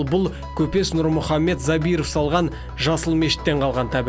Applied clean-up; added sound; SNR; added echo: none; none; none; none.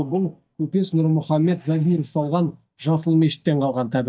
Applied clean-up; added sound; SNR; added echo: neural mask model DeepFilterNet 3.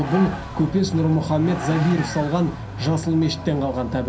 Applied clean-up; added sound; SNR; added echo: none; Vehicle; 10 dB; reverberation time 0.3 s.